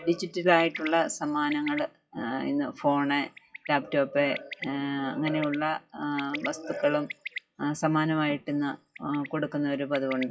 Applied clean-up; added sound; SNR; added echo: classical method WPE with log-MMSE.